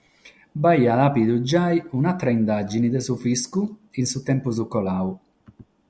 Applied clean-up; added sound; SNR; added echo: none; none; none; none.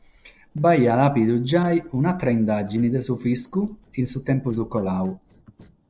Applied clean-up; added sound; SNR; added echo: neural separator model SepFormer DNS4.